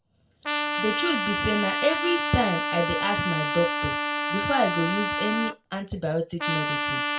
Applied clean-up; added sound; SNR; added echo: none; Trumpet; 0 dB; reverberation time 0.2 s.